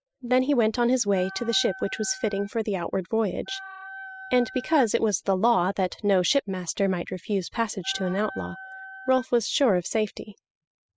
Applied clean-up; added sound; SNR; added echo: classical method spectral subtraction.